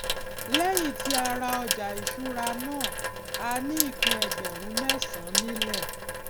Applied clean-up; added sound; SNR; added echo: none; Sink (filling or washing) / Water tap, faucet; -2 dB; none.